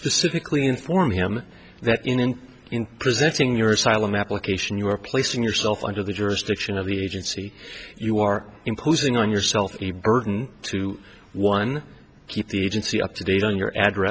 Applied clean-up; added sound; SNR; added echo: none; none; none; none.